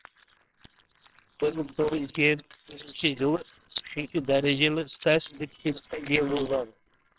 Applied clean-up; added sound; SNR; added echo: neural separator model SepFormer WHAMR!.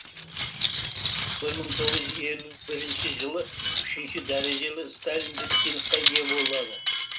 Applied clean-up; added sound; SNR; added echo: none; Cutlery, silverware; -3 dB; reverberation time 0.2 s.